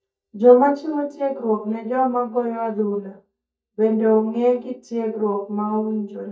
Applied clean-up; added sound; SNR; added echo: neural mask model DeepFilterNet 3.